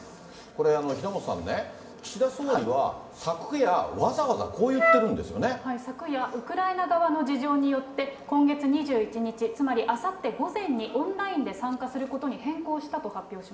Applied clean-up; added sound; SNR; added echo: none; Wind instrument, woodwind instrument; -2 dB; reverberation time 0.8 s.